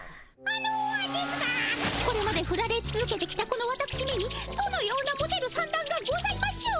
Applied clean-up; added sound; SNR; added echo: none; none; none; none.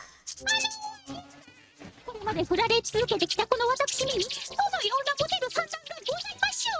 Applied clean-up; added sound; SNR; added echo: neural mask model RNNoise.